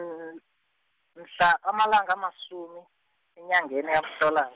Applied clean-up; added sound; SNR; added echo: none; none; none; none.